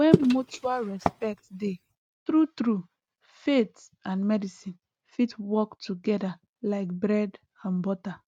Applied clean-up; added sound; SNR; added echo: neural mask model RNNoise.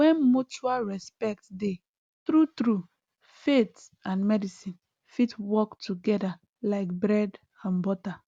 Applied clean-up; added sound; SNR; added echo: none; none; none; none.